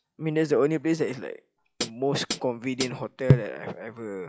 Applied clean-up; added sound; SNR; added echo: classical method log-MMSE.